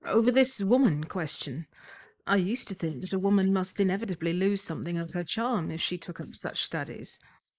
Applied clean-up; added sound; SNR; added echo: neural mask model Resemble Enhance denoiser.